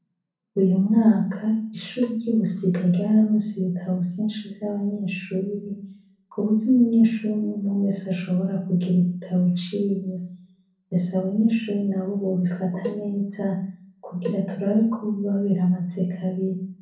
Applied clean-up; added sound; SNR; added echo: none; Cowbell; 16 dB; reverberation time 0.6 s.